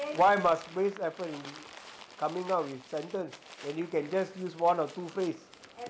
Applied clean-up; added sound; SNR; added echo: none; Crumpling, crinkling; 19 dB; none.